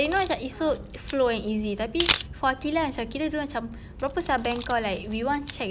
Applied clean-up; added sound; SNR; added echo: none; Camera; 5 dB; none.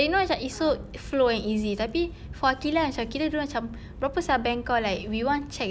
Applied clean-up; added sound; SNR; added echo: none; none; none; none.